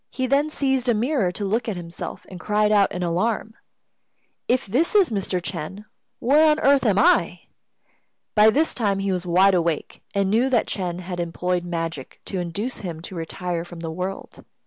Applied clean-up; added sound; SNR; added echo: none; none; none; none.